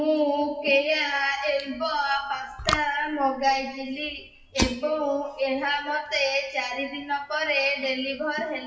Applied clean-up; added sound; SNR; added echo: classical method WPE with log-MMSE.